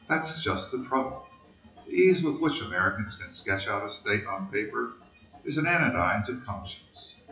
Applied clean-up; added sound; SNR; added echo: classical method WPE with log-MMSE.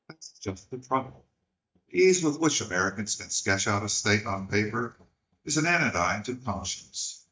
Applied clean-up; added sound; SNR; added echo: neural mask model DeepFilterNet 3.